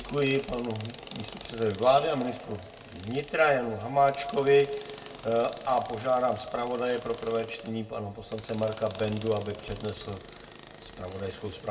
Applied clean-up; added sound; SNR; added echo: none; Tools; 18 dB; reverberation time 0.1 s.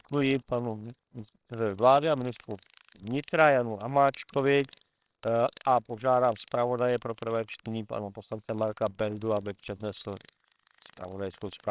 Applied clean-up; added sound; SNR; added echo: neural separator model SepFormer WHAMR!.